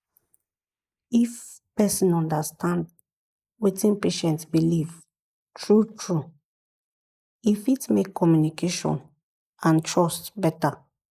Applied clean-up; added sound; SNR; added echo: neural mask model Resemble Enhance denoiser.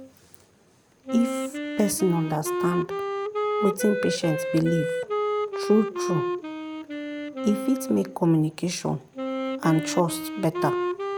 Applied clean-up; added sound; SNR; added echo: none; Wind instrument, woodwind instrument; 3 dB; none.